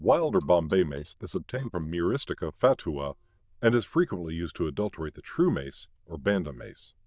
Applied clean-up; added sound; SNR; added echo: neural diffusion model UNIVERSE++.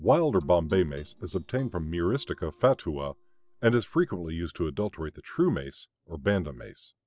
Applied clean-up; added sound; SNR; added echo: neural separator model SepFormer DNS4.